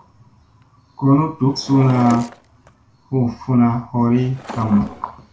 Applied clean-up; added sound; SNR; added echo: none; Drawer open or close; 17 dB; reverberation time 0.3 s.